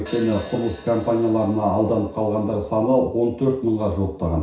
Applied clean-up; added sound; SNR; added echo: none; Hi-hat; 20 dB; reverberation time 0.6 s.